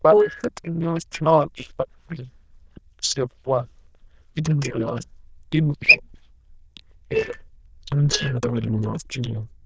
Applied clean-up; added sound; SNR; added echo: neural diffusion model UNIVERSE++.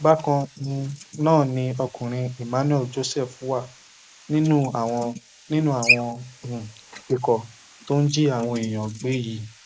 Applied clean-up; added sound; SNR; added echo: neural mask model Resemble Enhance denoiser.